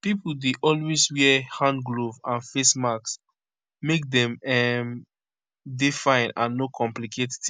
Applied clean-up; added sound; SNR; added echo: none; none; none; none.